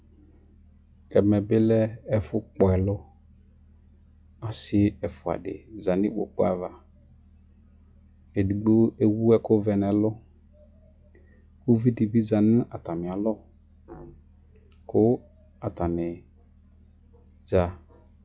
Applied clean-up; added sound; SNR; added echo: classical method log-MMSE.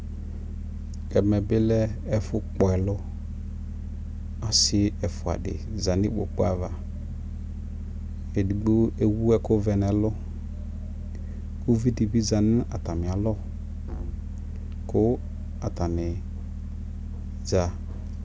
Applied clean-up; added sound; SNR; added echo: none; Musical instrument; 19 dB; none.